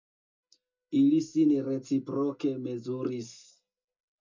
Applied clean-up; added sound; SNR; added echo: neural mask model DeepFilterNet 3.